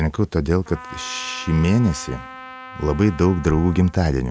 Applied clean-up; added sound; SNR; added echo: none; Trumpet; 17 dB; none.